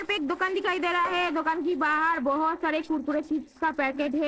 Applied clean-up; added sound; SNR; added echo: neural separator model SepFormer DNS4.